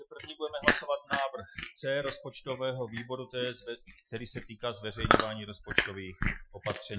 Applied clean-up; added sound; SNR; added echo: classical method Wiener filter.